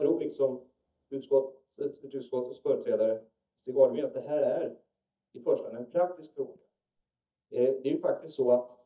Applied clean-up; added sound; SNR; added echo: neural mask model DeepFilterNet 3.